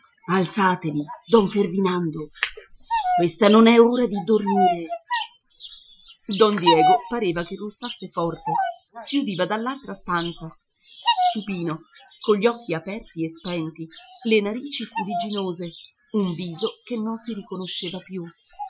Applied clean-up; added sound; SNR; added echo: classical method Wiener filter.